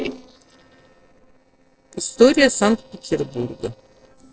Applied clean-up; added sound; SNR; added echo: neural separator model SepFormer DNS4.